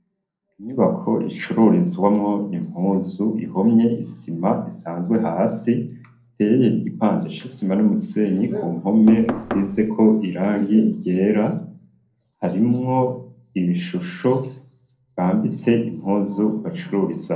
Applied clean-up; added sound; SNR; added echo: neural separator model SepFormer DNS4.